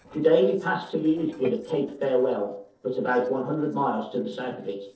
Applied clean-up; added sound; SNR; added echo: neural separator model SepFormer DNS4.